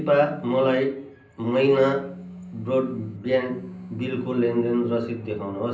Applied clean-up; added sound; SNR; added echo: none; Telephone; 16 dB; reverberation time 0.6 s.